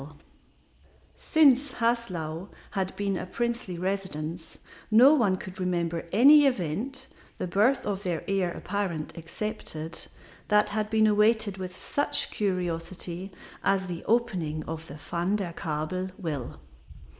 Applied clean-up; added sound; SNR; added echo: none; none; none; none.